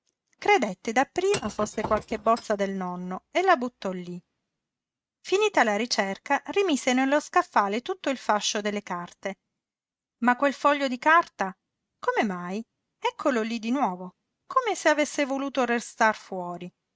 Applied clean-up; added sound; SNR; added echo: neural mask model RNNoise.